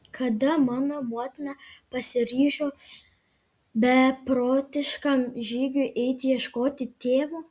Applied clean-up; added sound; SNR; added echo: none; none; none; none.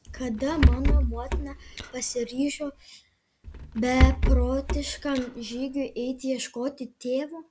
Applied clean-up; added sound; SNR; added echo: none; Rattle / Breathing; -4 dB; none.